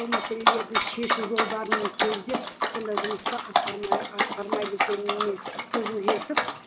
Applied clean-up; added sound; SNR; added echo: none; Dog; -4 dB; none.